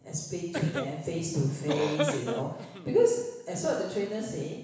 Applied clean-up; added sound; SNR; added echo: none; Cough; 6 dB; reverberation time 1.1 s.